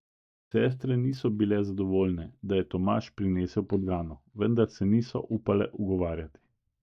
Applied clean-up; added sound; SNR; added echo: neural mask model DeepFilterNet 3.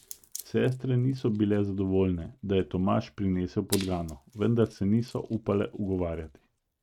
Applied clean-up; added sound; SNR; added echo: neural mask model RNNoise.